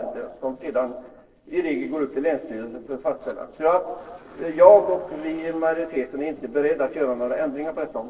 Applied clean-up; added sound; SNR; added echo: neural separator model SepFormer DNS4.